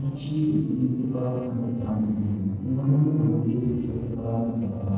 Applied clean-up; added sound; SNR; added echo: neural separator model SepFormer DNS4.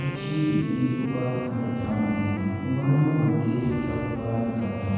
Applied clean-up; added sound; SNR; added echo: none; Wind instrument, woodwind instrument; 11 dB; reverberation time 2.1 s.